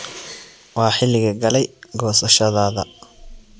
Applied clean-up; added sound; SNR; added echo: none; none; none; none.